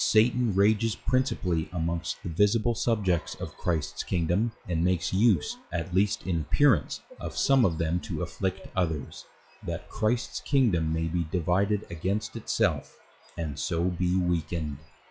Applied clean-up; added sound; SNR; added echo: classical method log-MMSE.